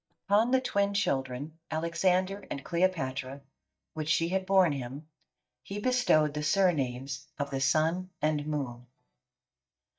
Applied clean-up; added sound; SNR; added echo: neural mask model DeepFilterNet 3.